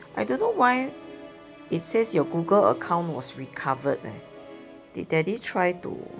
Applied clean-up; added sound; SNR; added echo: none; Musical instrument; 16 dB; none.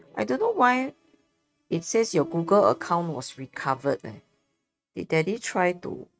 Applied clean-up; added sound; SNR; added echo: neural mask model RNNoise.